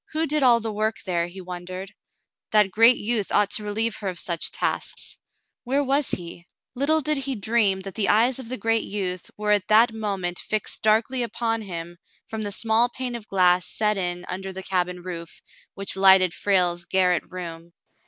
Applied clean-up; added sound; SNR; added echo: none; none; none; none.